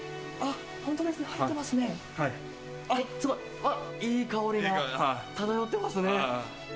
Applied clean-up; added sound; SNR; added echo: none; none; none; none.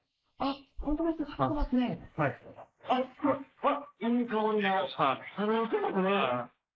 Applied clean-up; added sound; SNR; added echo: neural mask model Resemble Enhance denoiser.